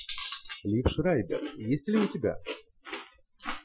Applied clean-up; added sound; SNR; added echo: classical method Wiener filter.